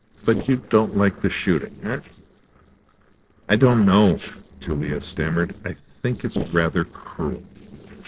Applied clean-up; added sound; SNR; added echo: neural separator model SepFormer DNS4.